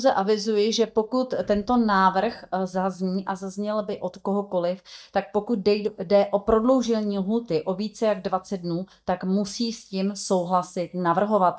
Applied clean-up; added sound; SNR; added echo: neural mask model DeepFilterNet 3.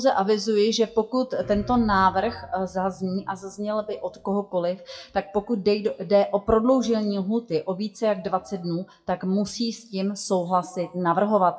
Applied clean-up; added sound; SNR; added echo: classical method WPE with log-MMSE.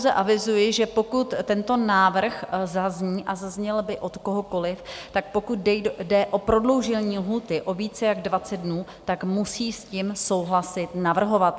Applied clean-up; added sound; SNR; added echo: none; none; none; none.